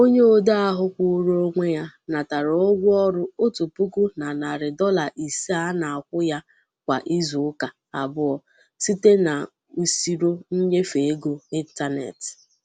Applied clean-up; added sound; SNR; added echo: none; none; none; none.